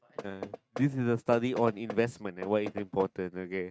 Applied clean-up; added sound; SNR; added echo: neural mask model RNNoise.